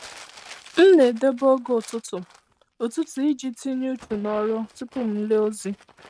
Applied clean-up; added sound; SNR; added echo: neural mask model RNNoise.